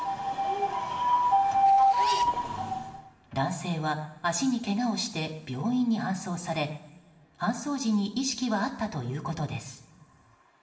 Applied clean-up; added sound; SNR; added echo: none; Zipper (clothing); 14 dB; reverberation time 1.3 s.